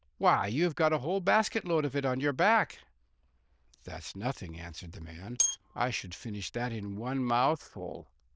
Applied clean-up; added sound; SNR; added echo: neural diffusion model UNIVERSE++.